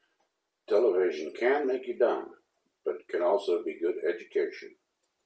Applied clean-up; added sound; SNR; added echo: none; none; none; none.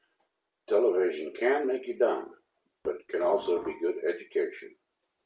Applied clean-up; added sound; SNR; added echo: none; Dishes, pots, and pans; 16 dB; none.